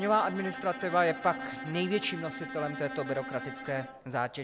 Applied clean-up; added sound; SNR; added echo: none; Bowed string instrument; 10 dB; none.